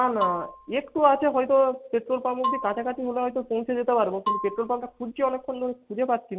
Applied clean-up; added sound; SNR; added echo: none; Marimba, xylophone; 8 dB; none.